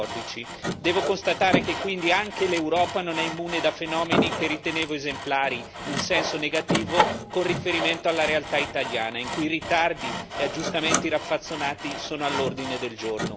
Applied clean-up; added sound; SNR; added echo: none; Sawing; 3 dB; none.